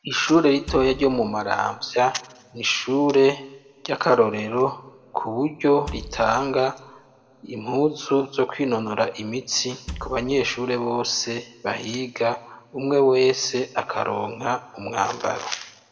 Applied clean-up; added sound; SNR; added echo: none; Wood; 15 dB; reverberation time 1.7 s.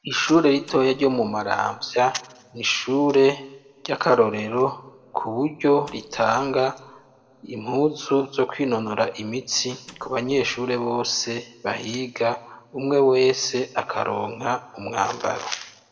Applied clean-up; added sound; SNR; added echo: neural separator model SepFormer DNS4.